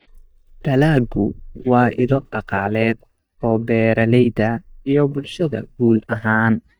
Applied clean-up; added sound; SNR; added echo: neural mask model DeepFilterNet 3.